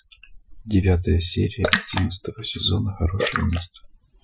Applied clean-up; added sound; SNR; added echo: classical method Wiener filter.